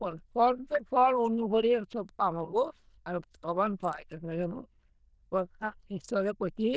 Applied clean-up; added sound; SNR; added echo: neural diffusion model UNIVERSE++.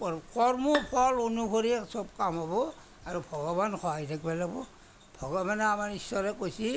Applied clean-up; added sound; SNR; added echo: none; Bowed string instrument; 12 dB; none.